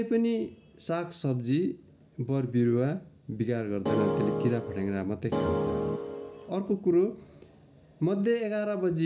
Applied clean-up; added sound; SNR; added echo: none; Keyboard (musical); 1 dB; none.